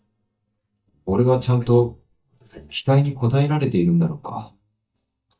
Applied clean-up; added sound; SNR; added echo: neural mask model DeepFilterNet 3.